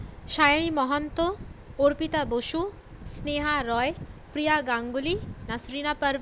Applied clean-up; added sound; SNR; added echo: none; none; none; none.